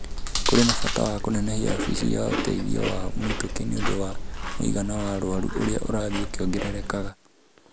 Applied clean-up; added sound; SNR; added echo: none; Chewing, mastication; 0 dB; none.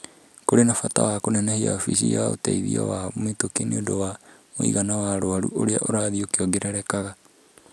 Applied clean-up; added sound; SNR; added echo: none; none; none; none.